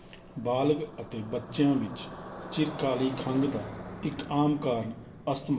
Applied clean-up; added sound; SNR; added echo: none; Motorcycle; 12 dB; reverberation time 1.0 s.